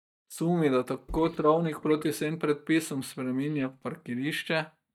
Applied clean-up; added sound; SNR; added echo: neural mask model DeepFilterNet 3.